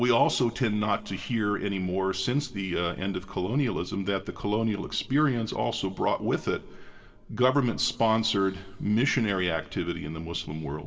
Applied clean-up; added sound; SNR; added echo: none; none; none; reverberation time 1.5 s.